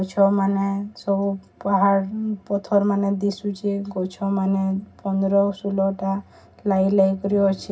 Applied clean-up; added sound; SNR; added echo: none; none; none; reverberation time 0.4 s.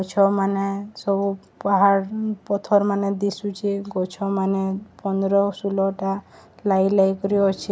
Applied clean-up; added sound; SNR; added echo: none; none; none; none.